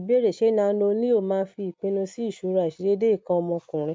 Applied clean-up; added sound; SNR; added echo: none; none; none; none.